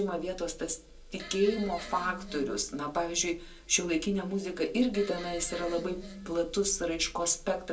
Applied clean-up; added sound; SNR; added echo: none; Fart; 13 dB; reverberation time 0.2 s.